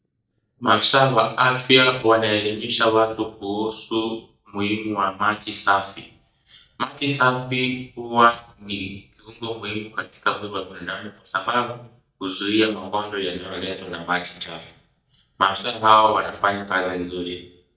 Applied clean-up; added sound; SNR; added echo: neural mask model DeepFilterNet 3.